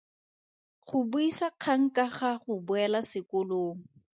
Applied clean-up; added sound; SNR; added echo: none; none; none; none.